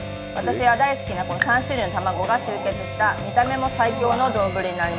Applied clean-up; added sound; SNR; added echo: none; Raindrop + Harmonica; 10 dB; none.